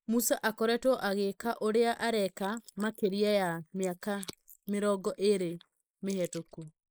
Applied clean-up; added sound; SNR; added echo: neural mask model Resemble Enhance denoiser.